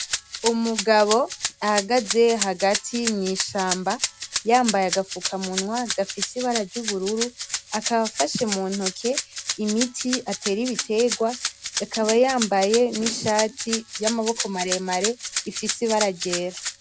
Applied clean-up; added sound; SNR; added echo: none; Rattle (instrument); 6 dB; none.